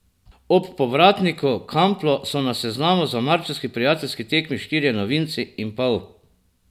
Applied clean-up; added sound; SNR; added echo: none; none; none; none.